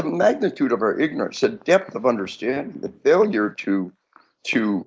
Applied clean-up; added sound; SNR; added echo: neural mask model Resemble Enhance denoiser.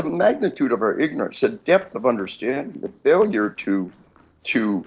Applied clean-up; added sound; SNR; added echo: neural separator model SepFormer DNS4.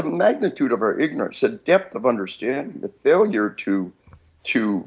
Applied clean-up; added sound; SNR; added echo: none; none; none; none.